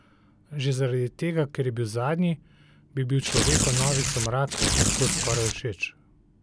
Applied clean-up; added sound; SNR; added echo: none; Tearing; -3 dB; none.